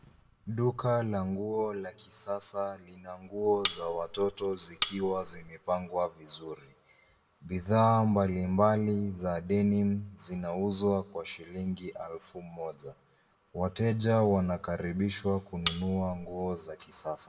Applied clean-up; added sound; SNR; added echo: none; Cutlery, silverware; -5 dB; reverberation time 0.9 s.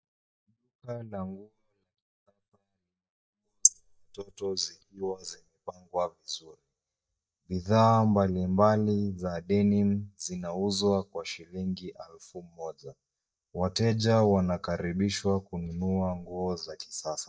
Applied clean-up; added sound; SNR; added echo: neural mask model DeepFilterNet 3.